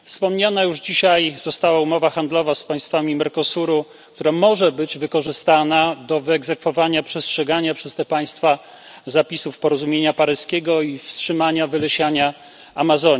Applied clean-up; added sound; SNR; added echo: none; none; none; none.